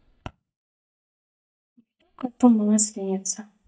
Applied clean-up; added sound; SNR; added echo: neural mask model DeepFilterNet 3.